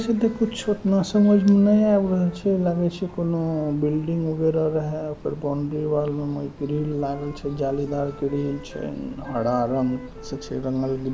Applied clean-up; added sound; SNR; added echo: none; Train + Wind instrument, woodwind instrument; 17 dB; none.